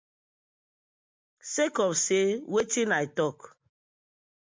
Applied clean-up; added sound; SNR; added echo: none; none; none; none.